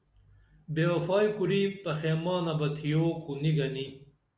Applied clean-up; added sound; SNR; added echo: none; none; none; none.